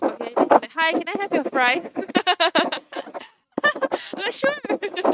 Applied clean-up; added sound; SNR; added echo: neural mask model RNNoise.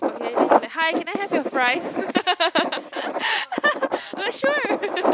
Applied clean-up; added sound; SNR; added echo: none; Writing; 0 dB; none.